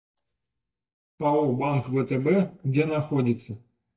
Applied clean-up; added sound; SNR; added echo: neural mask model DeepFilterNet 3.